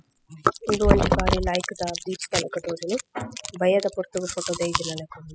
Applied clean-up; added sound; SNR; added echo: classical method spectral subtraction.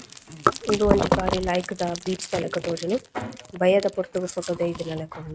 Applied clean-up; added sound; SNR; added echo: neural mask model RNNoise.